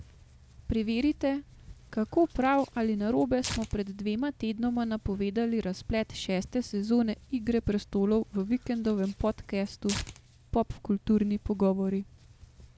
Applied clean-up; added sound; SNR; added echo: none; Tearing; 17 dB; none.